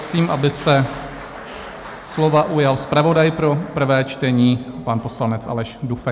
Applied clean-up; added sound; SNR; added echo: none; none; none; none.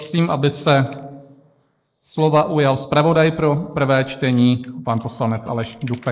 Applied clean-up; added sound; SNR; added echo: neural mask model Resemble Enhance denoiser.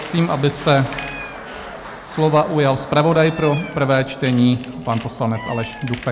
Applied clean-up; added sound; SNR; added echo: none; Meow + Tools; 18 dB; none.